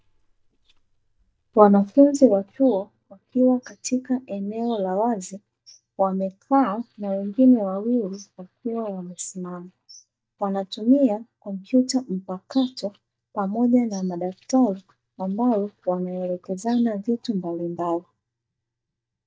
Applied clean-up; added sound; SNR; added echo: neural mask model DeepFilterNet 3.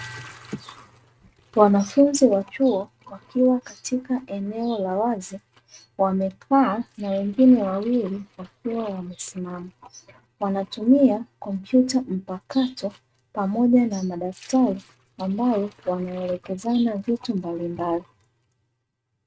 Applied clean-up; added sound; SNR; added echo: neural mask model RNNoise.